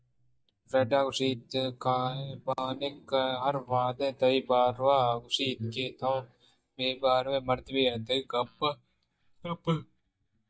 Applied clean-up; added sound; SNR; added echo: neural mask model DeepFilterNet 3.